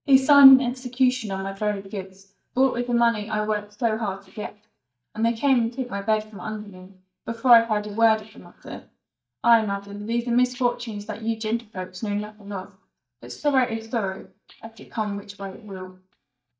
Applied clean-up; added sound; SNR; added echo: neural mask model DeepFilterNet 3.